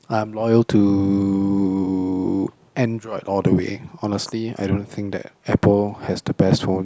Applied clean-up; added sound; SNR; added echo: none; none; none; none.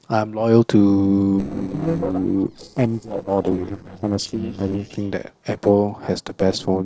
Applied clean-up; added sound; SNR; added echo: neural separator model SepFormer DNS4.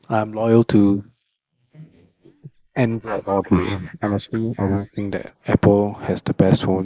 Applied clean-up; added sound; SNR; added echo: neural mask model Resemble Enhance denoiser.